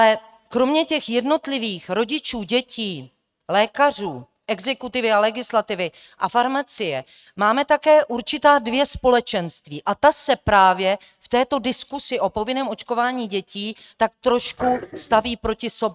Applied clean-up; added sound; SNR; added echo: neural mask model RNNoise.